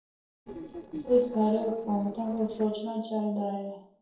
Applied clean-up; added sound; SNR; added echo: neural separator model SepFormer DNS4.